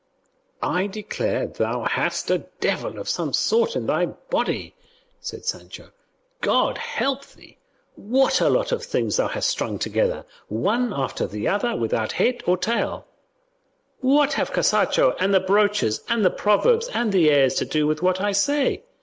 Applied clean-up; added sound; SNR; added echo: none; none; none; none.